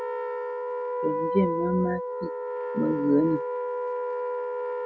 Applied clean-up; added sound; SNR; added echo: none; Wind instrument, woodwind instrument; 1 dB; none.